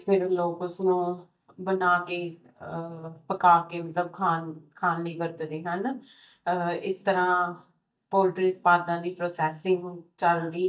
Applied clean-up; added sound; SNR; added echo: neural mask model DeepFilterNet 3.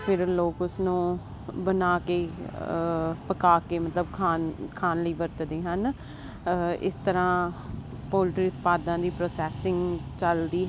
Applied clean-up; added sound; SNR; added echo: none; none; none; none.